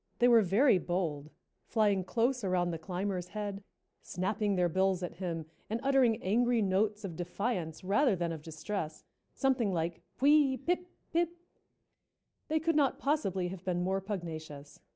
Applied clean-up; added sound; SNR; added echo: none; none; none; none.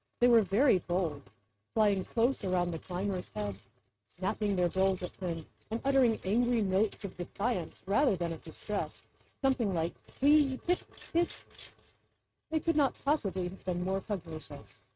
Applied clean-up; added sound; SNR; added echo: neural mask model RNNoise.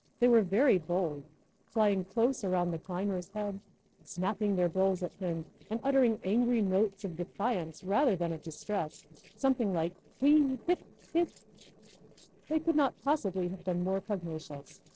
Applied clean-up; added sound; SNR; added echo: neural separator model SepFormer DNS4.